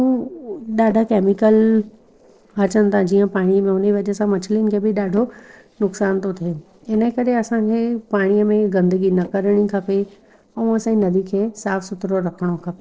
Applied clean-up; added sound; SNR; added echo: neural separator model SepFormer DNS4.